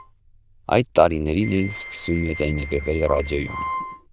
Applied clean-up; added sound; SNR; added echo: neural diffusion model UNIVERSE++.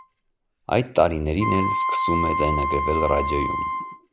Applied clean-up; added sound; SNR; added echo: none; Wind instrument, woodwind instrument; 2 dB; none.